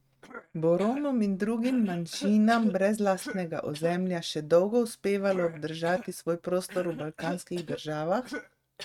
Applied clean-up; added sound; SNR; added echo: neural mask model RNNoise.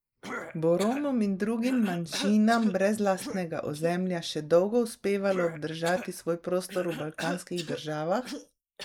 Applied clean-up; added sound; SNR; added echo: neural mask model Resemble Enhance denoiser.